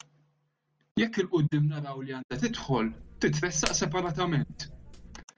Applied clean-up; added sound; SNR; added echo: none; Hands; 12 dB; none.